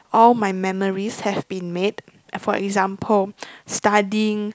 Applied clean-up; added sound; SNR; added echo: none; none; none; none.